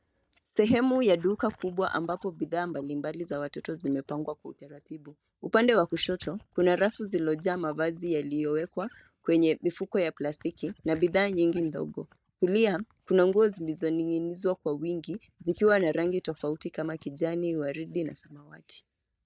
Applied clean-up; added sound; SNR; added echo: neural mask model DeepFilterNet 3.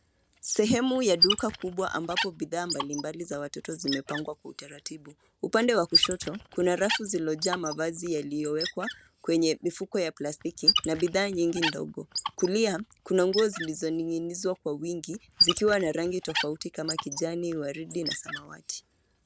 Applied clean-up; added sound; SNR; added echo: none; Squeak; 4 dB; none.